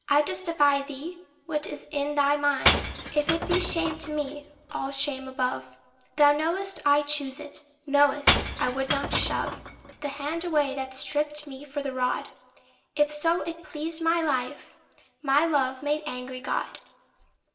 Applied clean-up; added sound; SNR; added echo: none; Shatter / Crushing; 3 dB; reverberation time 1.3 s.